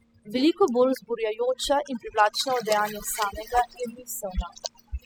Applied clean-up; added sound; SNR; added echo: classical method spectral subtraction.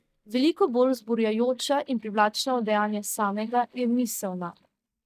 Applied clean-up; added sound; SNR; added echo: neural mask model DeepFilterNet 3.